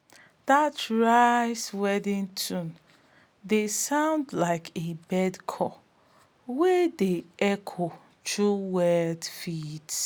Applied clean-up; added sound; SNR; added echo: none; none; none; none.